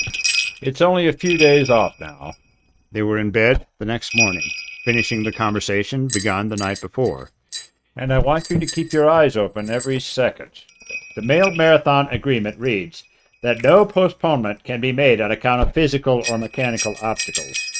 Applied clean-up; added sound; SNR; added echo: neural mask model RNNoise.